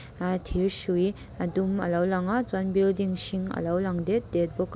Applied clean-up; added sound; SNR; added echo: none; none; none; none.